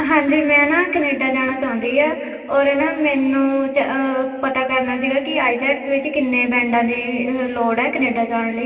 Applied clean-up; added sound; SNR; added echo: none; none; none; reverberation time 2.6 s.